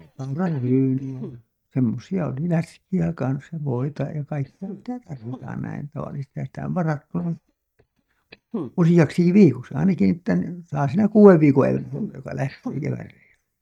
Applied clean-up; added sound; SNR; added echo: neural mask model DeepFilterNet 3.